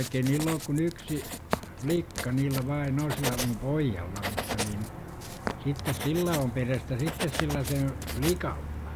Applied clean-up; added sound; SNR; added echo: none; Writing; 5 dB; none.